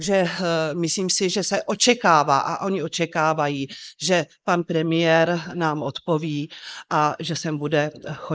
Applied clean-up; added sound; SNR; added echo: neural mask model Resemble Enhance denoiser.